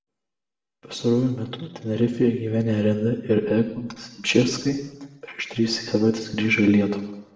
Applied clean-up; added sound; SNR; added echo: none; none; none; reverberation time 1.0 s.